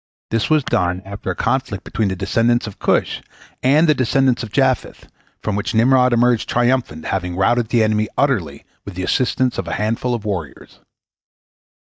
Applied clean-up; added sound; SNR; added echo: neural mask model DeepFilterNet 3.